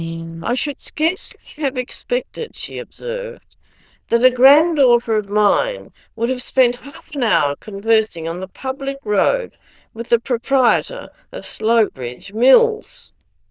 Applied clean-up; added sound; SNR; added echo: neural diffusion model UNIVERSE++.